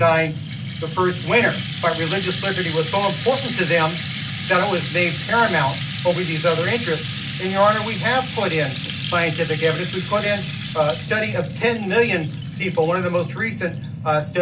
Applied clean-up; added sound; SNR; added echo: none; Rattle (instrument); 8 dB; reverberation time 0.4 s.